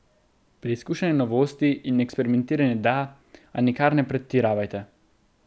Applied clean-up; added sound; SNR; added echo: none; none; none; none.